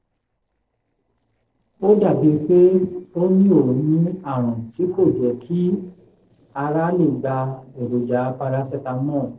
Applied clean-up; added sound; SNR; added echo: neural separator model SepFormer DNS4.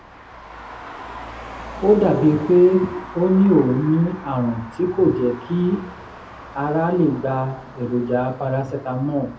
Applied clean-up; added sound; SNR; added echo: none; Traffic noise, roadway noise; 17 dB; reverberation time 0.3 s.